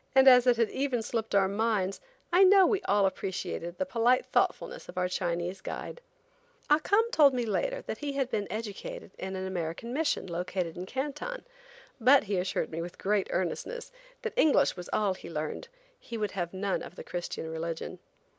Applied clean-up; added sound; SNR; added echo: none; none; none; none.